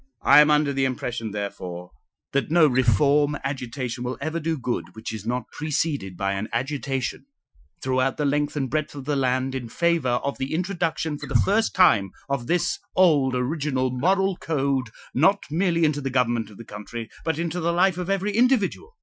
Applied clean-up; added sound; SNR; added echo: classical method Wiener filter.